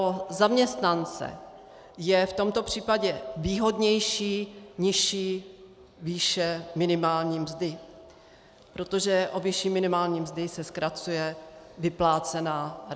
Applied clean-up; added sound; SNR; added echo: none; none; none; none.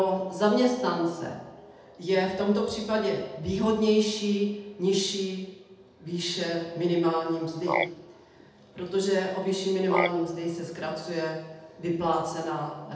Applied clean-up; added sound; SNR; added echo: none; Frog; 7 dB; reverberation time 0.8 s.